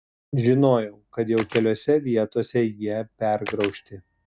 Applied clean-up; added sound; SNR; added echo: none; Camera; 13 dB; none.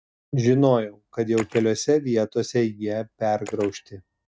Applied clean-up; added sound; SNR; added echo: neural mask model RNNoise.